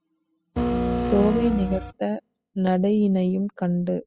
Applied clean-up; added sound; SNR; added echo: classical method spectral subtraction.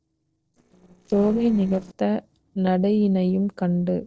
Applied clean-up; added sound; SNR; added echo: neural separator model SepFormer DNS4.